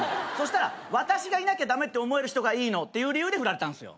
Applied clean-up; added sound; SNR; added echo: none; none; none; none.